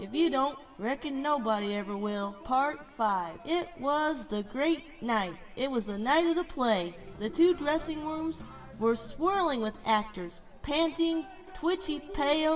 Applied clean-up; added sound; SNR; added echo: none; Cheering; 20 dB; reverberation time 2.4 s.